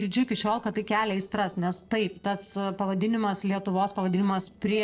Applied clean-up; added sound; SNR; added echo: neural separator model SepFormer DNS4.